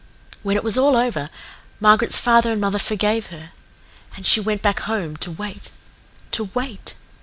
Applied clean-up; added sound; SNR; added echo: none; none; none; none.